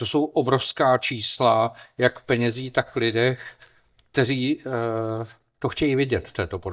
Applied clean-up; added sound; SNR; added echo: neural mask model DeepFilterNet 3.